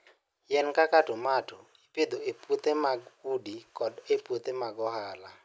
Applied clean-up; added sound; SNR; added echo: none; none; none; none.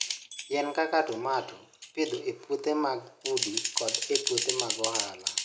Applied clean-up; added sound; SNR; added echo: none; Typing; 3 dB; reverberation time 0.3 s.